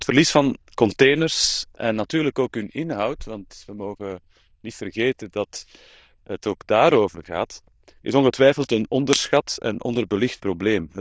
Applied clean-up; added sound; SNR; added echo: neural diffusion model UNIVERSE++.